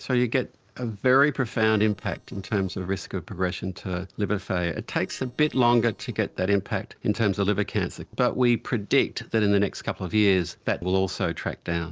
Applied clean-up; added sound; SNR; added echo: neural separator model SepFormer DNS4.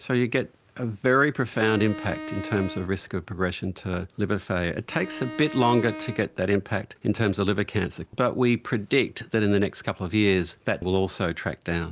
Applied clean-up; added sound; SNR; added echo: none; Bowed string instrument; 12 dB; none.